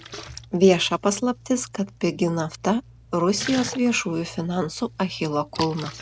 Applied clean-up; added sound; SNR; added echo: none; Splash, splatter; 16 dB; none.